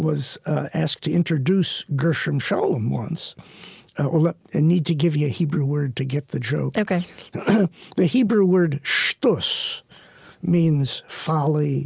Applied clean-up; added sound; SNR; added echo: none; none; none; none.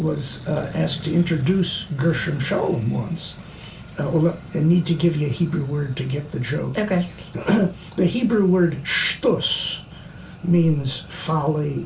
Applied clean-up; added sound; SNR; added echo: none; Accelerating, revving, vroom; 16 dB; reverberation time 0.3 s.